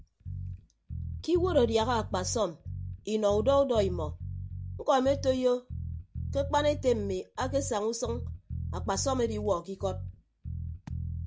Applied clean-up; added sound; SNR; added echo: none; Bass guitar; 7 dB; none.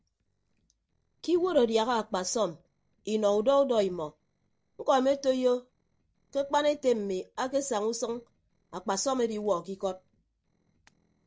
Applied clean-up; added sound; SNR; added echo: neural separator model SepFormer DNS4.